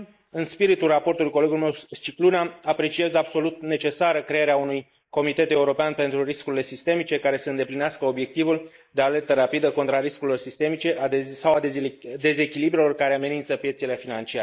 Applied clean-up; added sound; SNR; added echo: neural mask model Resemble Enhance denoiser.